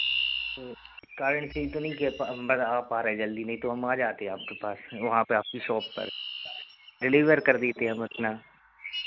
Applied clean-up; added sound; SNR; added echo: none; Chirp, tweet; 10 dB; none.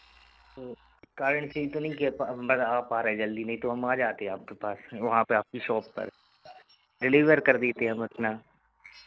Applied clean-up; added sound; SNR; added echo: neural separator model SepFormer DNS4.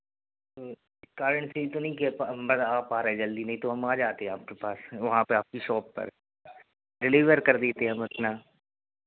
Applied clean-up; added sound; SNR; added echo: none; none; none; none.